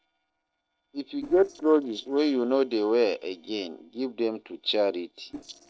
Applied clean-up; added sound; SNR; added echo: neural separator model SepFormer DNS4.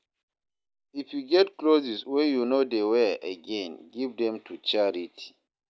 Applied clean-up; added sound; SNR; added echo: none; none; none; none.